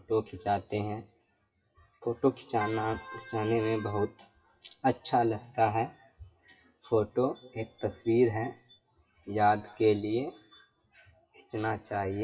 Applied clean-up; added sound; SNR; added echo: classical method WPE with log-MMSE.